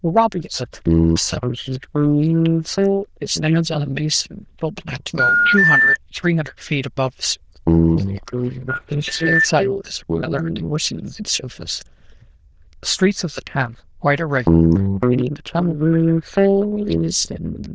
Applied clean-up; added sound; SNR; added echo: neural diffusion model UNIVERSE++.